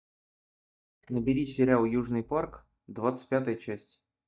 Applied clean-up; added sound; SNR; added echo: neural mask model DeepFilterNet 3.